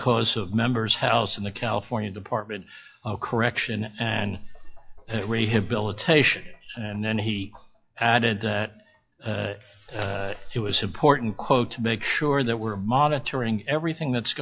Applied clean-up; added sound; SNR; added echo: classical method log-MMSE.